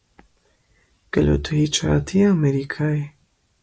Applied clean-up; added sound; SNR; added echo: none; none; none; none.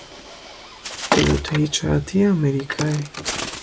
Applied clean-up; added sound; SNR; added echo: none; Bird; 7 dB; none.